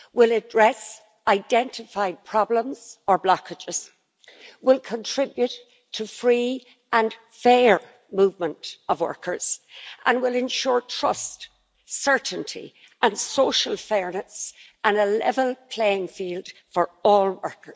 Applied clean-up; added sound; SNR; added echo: none; none; none; none.